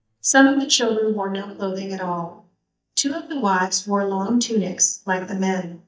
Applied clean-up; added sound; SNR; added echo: neural mask model DeepFilterNet 3.